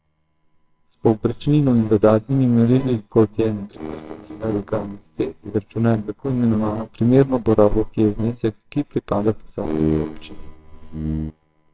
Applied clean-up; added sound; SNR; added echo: neural separator model SepFormer WHAMR!.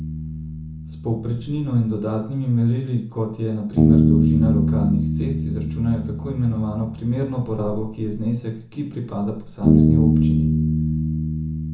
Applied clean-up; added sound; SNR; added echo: none; Bass guitar; -3 dB; reverberation time 0.7 s.